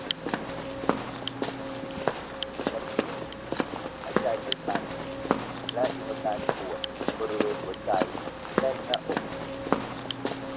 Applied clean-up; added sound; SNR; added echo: none; Walk, footsteps; -4 dB; none.